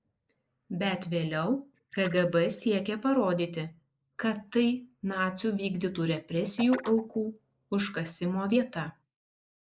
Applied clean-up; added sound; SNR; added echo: neural mask model Resemble Enhance denoiser.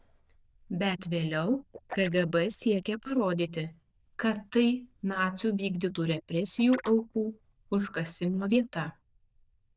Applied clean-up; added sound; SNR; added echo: neural diffusion model UNIVERSE++.